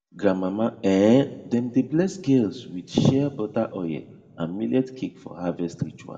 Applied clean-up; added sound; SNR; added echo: none; none; none; reverberation time 1.4 s.